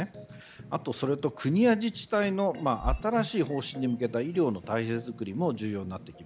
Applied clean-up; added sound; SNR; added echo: none; Bird vocalization, bird call, bird song; 10 dB; none.